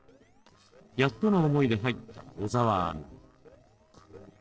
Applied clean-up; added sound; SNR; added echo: neural separator model SepFormer DNS4.